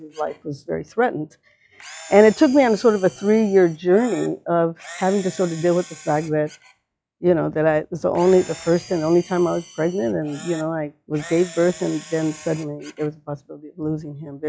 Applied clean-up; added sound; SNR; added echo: classical method log-MMSE.